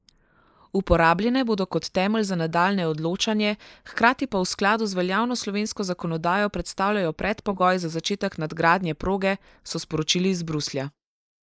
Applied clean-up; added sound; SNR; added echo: neural mask model Resemble Enhance denoiser.